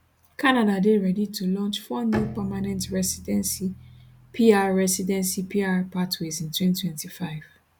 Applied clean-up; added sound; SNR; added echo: none; Bowed string instrument; 17 dB; none.